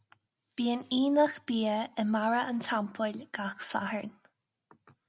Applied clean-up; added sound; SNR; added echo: none; none; none; none.